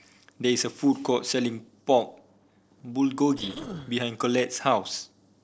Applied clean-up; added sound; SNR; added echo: neural separator model SepFormer DNS4.